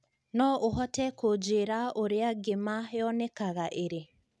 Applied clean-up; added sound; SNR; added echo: none; none; none; none.